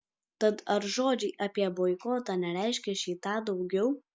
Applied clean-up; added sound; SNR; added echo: none; none; none; none.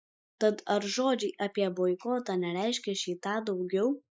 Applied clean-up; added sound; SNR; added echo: neural mask model Resemble Enhance denoiser.